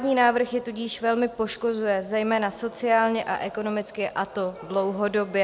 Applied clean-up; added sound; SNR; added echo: none; none; none; none.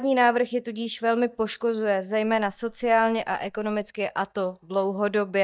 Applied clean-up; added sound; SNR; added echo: neural mask model DeepFilterNet 3.